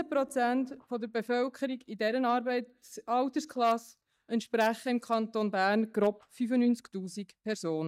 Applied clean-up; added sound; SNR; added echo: neural mask model DeepFilterNet 3.